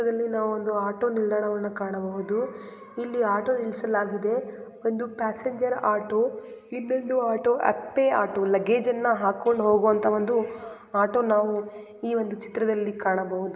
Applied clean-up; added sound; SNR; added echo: none; none; none; reverberation time 1.2 s.